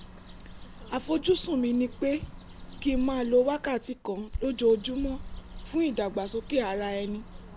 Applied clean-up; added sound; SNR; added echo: none; Bird; 12 dB; none.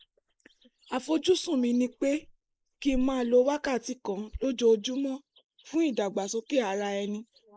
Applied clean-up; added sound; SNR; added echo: neural mask model Resemble Enhance denoiser.